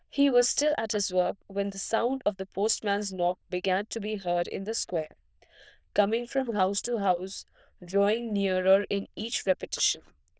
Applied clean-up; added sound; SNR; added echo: neural diffusion model UNIVERSE++.